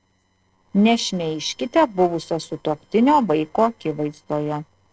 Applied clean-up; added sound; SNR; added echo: neural separator model SepFormer DNS4.